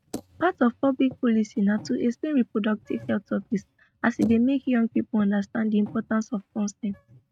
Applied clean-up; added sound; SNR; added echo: neural mask model RNNoise.